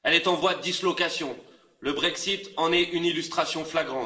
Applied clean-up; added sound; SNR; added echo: none; none; none; reverberation time 0.6 s.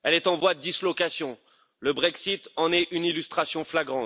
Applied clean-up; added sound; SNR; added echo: none; none; none; none.